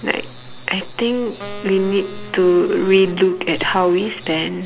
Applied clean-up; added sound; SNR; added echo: none; Wind instrument, woodwind instrument; 20 dB; none.